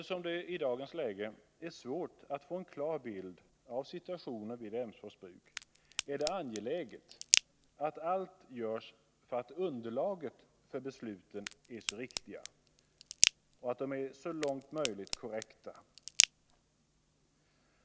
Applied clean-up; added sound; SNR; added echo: none; Crack; -4 dB; none.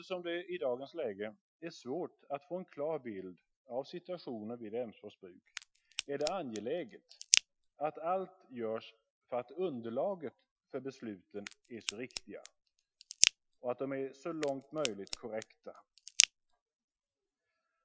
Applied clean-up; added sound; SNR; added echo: classical method Wiener filter.